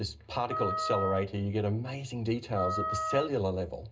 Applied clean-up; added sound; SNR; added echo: none; Wind instrument, woodwind instrument; 4 dB; reverberation time 0.2 s.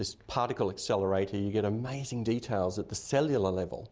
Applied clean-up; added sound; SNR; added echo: none; none; none; none.